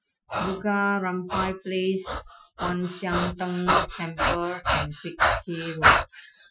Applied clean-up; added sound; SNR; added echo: classical method Wiener filter.